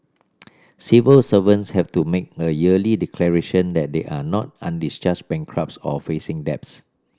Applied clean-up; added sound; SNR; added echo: none; none; none; none.